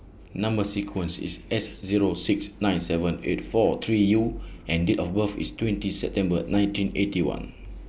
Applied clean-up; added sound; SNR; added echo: none; none; none; none.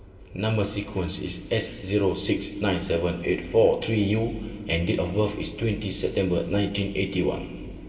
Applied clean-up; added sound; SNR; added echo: none; none; none; reverberation time 2.3 s.